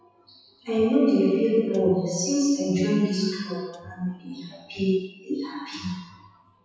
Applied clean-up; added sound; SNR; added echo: classical method WPE with log-MMSE.